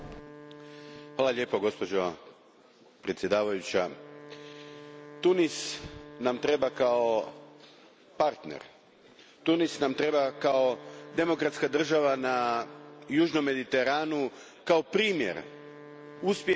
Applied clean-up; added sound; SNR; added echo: none; Wind instrument, woodwind instrument; 20 dB; none.